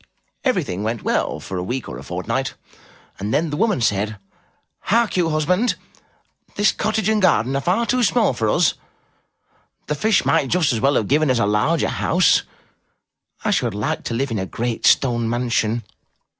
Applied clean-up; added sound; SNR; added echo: none; none; none; none.